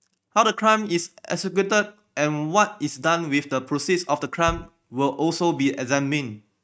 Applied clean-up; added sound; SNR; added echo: neural mask model RNNoise.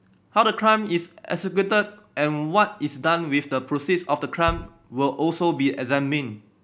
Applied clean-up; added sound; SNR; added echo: none; Bass drum; 16 dB; none.